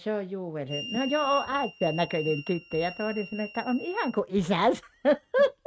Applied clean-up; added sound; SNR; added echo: neural mask model RNNoise.